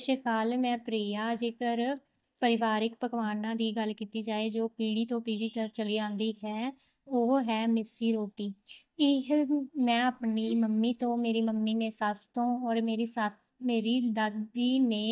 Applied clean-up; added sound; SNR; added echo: neural mask model DeepFilterNet 3.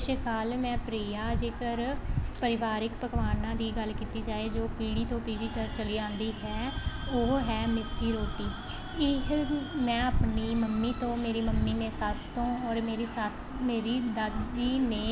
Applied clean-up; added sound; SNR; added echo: none; none; none; none.